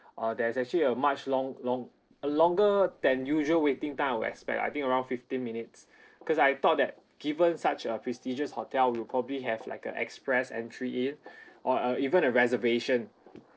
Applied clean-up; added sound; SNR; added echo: neural separator model SepFormer DNS4.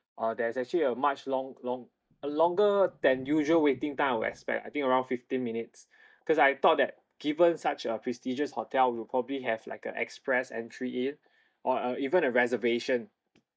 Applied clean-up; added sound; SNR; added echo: neural mask model DeepFilterNet 3.